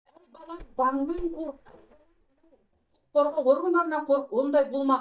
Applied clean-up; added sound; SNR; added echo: neural mask model DeepFilterNet 3.